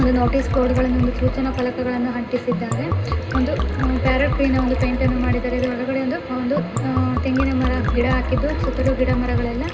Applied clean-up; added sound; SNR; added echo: none; Liquid; 2 dB; reverberation time 0.2 s.